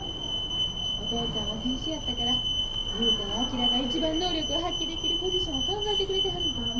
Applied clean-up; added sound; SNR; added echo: none; Alarm; -4 dB; reverberation time 0.5 s.